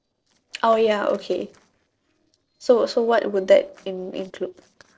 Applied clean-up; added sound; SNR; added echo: neural separator model SepFormer DNS4.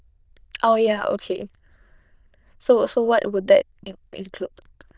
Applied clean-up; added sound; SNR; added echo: neural diffusion model UNIVERSE++.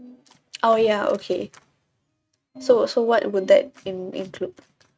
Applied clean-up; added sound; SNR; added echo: neural mask model RNNoise.